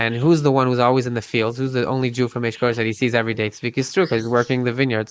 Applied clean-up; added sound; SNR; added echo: neural mask model Resemble Enhance denoiser.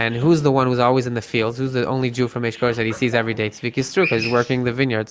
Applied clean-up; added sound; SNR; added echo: none; none; none; none.